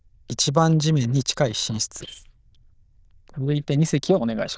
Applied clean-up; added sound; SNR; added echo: neural diffusion model UNIVERSE++.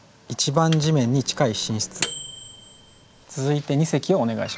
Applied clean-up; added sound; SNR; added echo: none; Microwave oven; 13 dB; none.